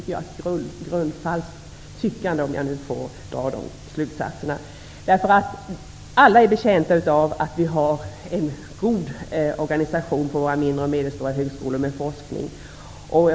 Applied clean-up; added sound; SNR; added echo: none; none; none; none.